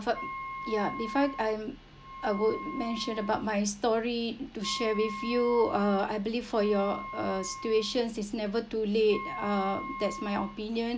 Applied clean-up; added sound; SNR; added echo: none; Wind instrument, woodwind instrument; 11 dB; none.